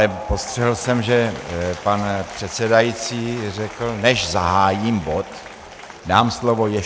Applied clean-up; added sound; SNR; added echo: none; Applause / Crowd; 16 dB; none.